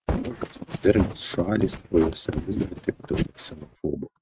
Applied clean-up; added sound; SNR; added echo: neural mask model RNNoise.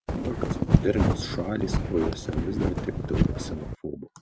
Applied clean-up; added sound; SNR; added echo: none; Wind; -4 dB; none.